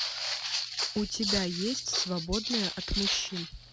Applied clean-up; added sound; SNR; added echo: none; Walk, footsteps; 0 dB; none.